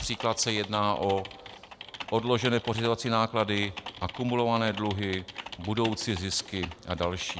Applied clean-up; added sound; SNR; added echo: none; Typing; 13 dB; none.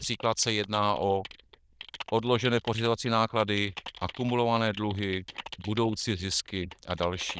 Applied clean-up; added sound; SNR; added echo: neural diffusion model UNIVERSE++.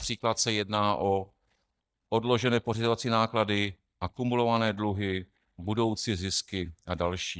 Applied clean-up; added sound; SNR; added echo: neural mask model DeepFilterNet 3.